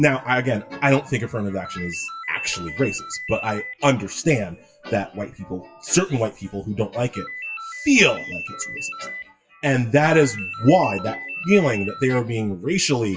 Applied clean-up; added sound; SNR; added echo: classical method WPE with log-MMSE.